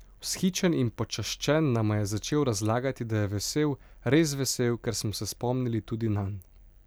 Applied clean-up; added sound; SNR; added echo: none; none; none; none.